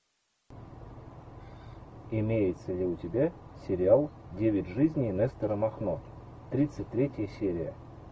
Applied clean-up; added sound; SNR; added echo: none; none; none; none.